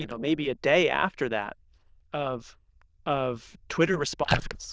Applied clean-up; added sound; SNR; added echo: neural diffusion model UNIVERSE++.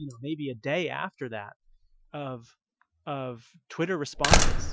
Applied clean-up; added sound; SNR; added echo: classical method Wiener filter.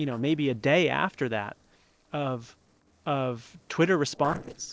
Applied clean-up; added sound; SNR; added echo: neural separator model SepFormer DNS4.